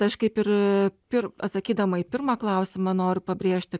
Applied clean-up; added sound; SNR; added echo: none; none; none; none.